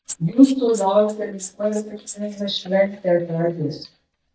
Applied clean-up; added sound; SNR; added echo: neural mask model DeepFilterNet 3.